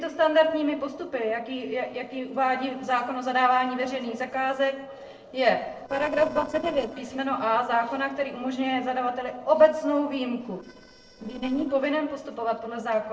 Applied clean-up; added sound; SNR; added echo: neural separator model SepFormer DNS4.